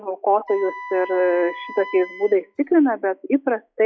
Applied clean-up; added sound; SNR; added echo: classical method log-MMSE.